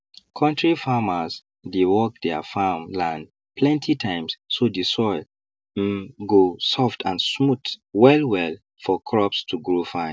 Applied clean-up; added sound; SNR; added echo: none; none; none; none.